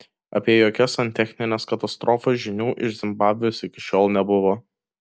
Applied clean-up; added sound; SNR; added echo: none; none; none; none.